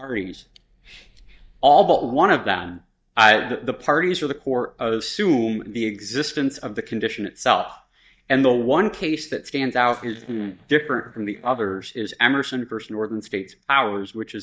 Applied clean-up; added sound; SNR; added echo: neural mask model DeepFilterNet 3.